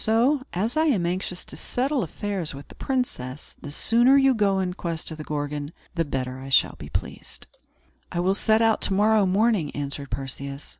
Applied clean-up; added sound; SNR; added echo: none; none; none; none.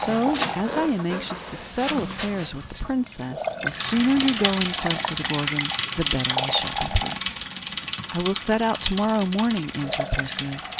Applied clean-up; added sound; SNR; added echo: none; Bicycle + Liquid; 3 dB; none.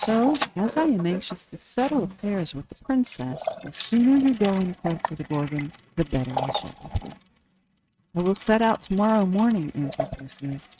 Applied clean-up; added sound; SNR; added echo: neural mask model RNNoise.